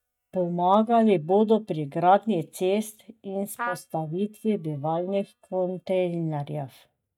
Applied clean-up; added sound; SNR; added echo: neural mask model DeepFilterNet 3.